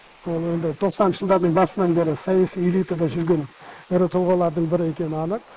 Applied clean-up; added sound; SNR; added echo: neural mask model Resemble Enhance denoiser.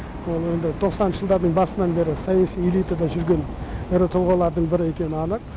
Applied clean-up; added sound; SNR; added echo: none; none; none; none.